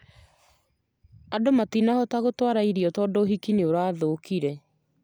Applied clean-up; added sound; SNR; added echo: none; none; none; none.